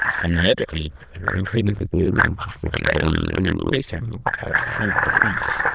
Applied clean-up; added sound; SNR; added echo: neural diffusion model UNIVERSE++.